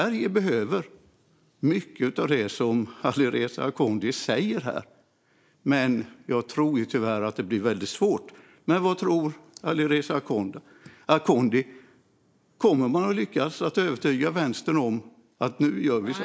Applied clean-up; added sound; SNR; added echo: neural mask model Resemble Enhance denoiser.